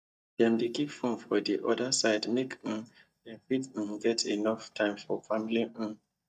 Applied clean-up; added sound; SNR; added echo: neural mask model DeepFilterNet 3.